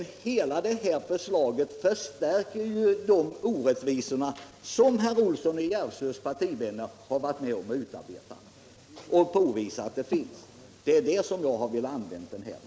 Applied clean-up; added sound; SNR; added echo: none; none; none; none.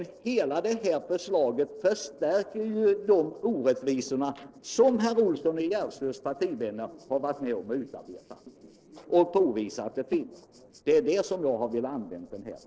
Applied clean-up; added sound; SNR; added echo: neural separator model SepFormer DNS4.